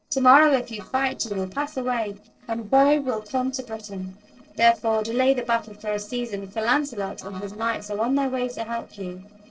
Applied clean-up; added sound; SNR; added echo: neural separator model SepFormer DNS4.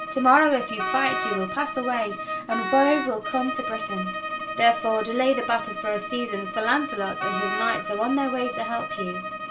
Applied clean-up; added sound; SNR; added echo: none; Bowed string instrument + Wind instrument, woodwind instrument; 5 dB; none.